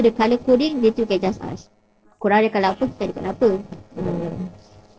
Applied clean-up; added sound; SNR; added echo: neural separator model SepFormer DNS4.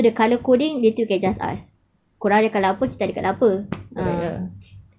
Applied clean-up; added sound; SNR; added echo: none; none; none; none.